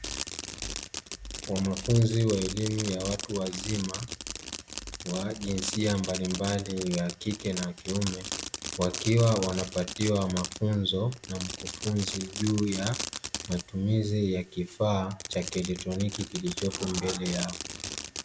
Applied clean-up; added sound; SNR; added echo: none; Fireworks; 8 dB; none.